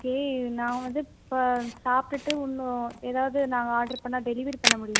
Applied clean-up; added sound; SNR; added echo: none; Camera; 6 dB; none.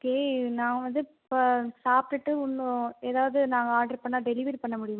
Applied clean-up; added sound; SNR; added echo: none; none; none; none.